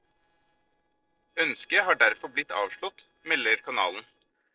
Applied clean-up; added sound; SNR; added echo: neural separator model SepFormer DNS4.